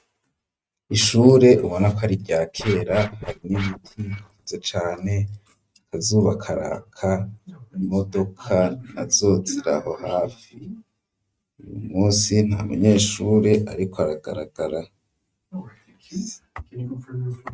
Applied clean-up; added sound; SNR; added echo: neural mask model RNNoise.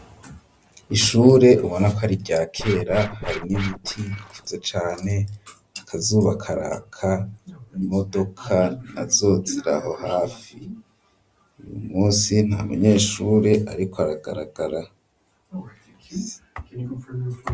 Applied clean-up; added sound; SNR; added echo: none; Scratching (performance technique); 11 dB; none.